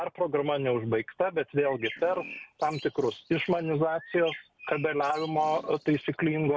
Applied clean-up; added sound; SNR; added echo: none; Fart + Bird; 17 dB; none.